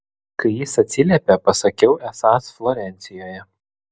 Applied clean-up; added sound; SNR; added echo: none; none; none; none.